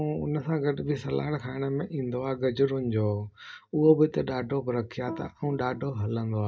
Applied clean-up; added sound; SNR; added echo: neural mask model DeepFilterNet 3.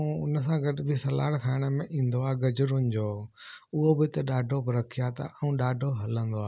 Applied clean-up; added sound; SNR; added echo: none; none; none; none.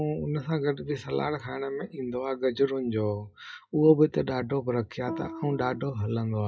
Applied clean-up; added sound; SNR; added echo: classical method WPE with log-MMSE.